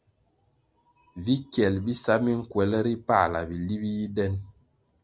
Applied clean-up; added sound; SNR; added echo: none; none; none; none.